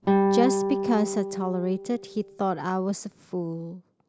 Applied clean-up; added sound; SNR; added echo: none; Guitar; 0 dB; none.